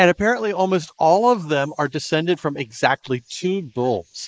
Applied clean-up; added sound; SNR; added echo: neural mask model Resemble Enhance denoiser.